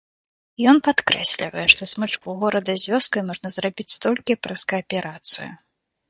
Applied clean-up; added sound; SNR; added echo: neural mask model DeepFilterNet 3.